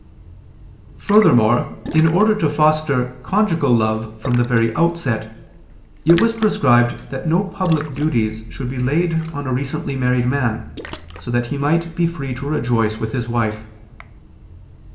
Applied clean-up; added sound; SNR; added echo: none; Splash, splatter; 17 dB; reverberation time 0.8 s.